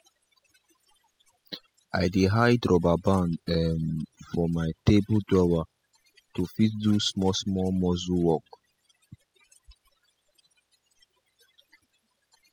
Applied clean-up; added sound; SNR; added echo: classical method spectral subtraction.